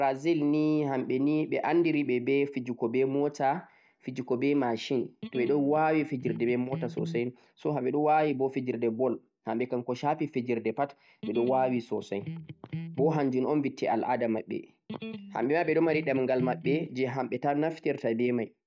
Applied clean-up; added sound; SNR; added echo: none; Electric guitar; 10 dB; none.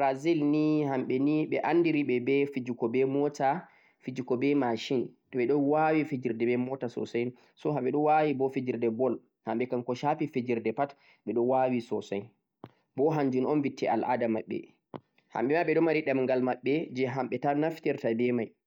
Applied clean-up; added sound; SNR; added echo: none; none; none; none.